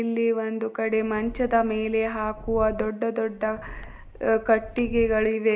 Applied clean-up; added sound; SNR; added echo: none; Subway, metro, underground; 15 dB; none.